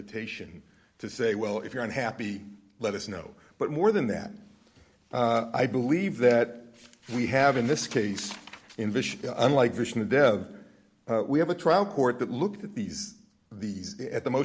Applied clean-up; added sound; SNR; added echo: none; none; none; none.